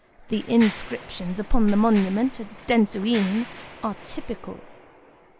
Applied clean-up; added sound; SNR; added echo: none; Mechanisms; 17 dB; none.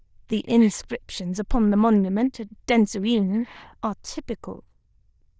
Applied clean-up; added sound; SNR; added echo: neural diffusion model UNIVERSE++.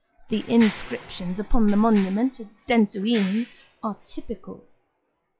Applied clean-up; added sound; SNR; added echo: classical method log-MMSE.